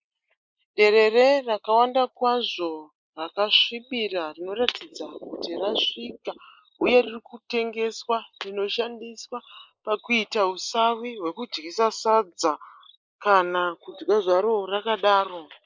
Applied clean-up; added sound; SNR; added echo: neural mask model Resemble Enhance denoiser.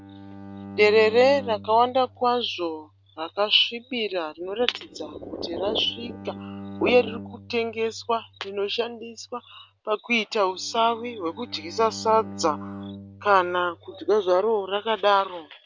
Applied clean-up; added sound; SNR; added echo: none; Bowed string instrument; 17 dB; none.